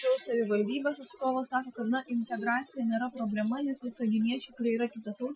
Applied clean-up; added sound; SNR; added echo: classical method Wiener filter.